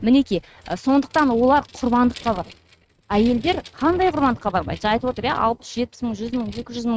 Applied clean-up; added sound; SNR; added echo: neural mask model RNNoise.